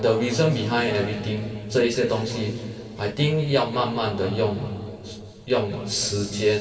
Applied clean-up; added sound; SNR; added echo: none; none; none; reverberation time 2.6 s.